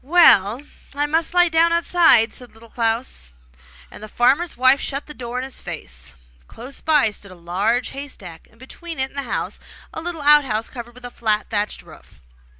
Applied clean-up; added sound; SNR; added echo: none; none; none; none.